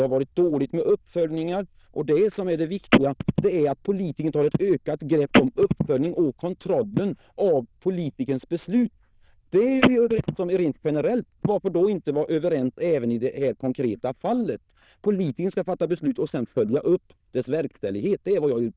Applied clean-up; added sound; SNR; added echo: neural diffusion model UNIVERSE++.